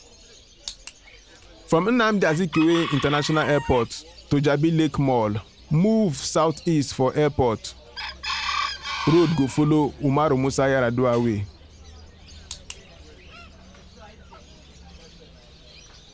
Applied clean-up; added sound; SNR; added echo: none; Chicken, rooster; 13 dB; none.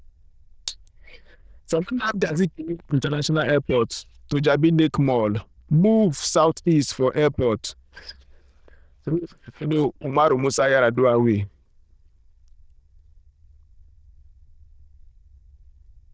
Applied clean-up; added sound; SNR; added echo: neural diffusion model UNIVERSE++.